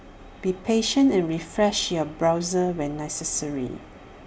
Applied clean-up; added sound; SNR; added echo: none; none; none; none.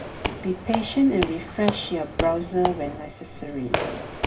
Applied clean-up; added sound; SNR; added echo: none; Squeak / Walk, footsteps; 5 dB; reverberation time 0.4 s.